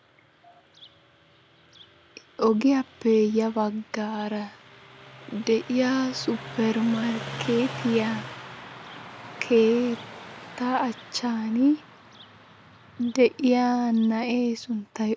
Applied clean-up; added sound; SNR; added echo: none; Car passing by; 16 dB; none.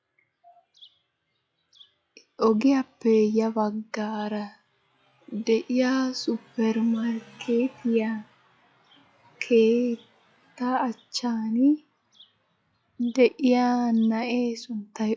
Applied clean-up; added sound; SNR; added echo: classical method log-MMSE.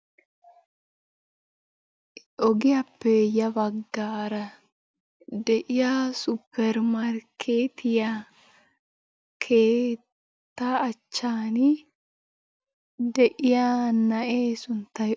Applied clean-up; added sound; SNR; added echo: none; none; none; none.